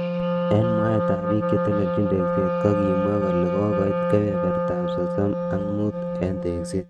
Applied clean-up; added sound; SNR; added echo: neural mask model RNNoise.